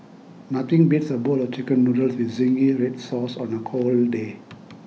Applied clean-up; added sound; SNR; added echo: none; none; none; none.